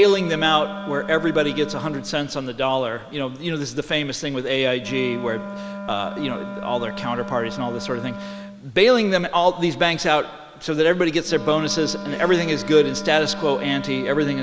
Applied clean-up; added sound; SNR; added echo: none; Wind instrument, woodwind instrument; 12 dB; none.